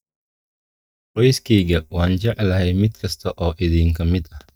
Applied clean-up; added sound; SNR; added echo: neural mask model DeepFilterNet 3.